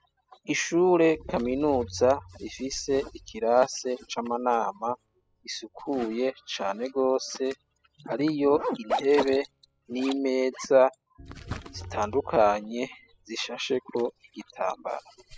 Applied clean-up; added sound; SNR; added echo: classical method spectral subtraction.